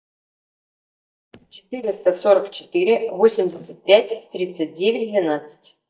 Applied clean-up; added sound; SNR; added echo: neural mask model DeepFilterNet 3.